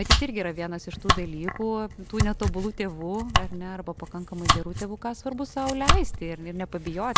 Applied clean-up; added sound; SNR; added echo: none; Domestic sounds, home sounds; -4 dB; none.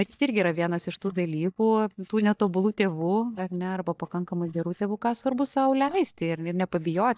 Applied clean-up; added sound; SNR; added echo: neural mask model DeepFilterNet 3.